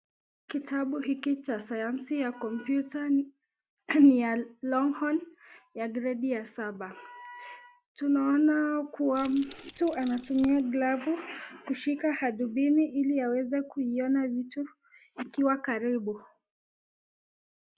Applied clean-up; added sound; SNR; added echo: none; Keys jangling; 12 dB; none.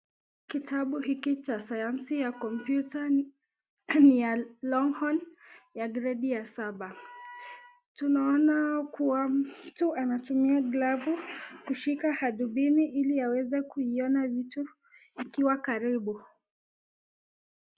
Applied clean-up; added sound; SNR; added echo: none; none; none; none.